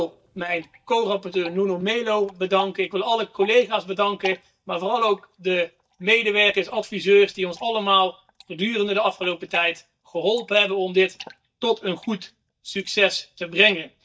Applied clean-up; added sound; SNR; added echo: neural mask model DeepFilterNet 3.